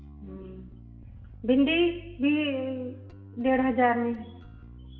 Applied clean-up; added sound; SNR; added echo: none; Bass guitar; 17 dB; reverberation time 0.9 s.